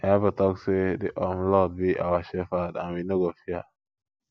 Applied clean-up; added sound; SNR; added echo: none; none; none; none.